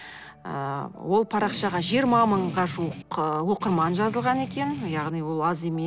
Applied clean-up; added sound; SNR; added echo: none; Fart + Strum; 10 dB; none.